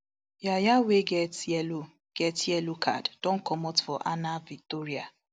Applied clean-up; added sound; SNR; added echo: none; none; none; none.